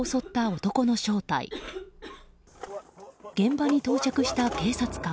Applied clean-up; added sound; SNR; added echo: none; Cough; 19 dB; none.